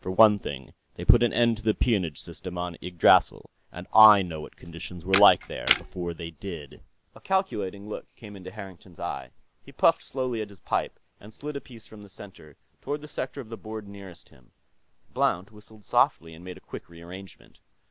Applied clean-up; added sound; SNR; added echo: none; Camera; 4 dB; none.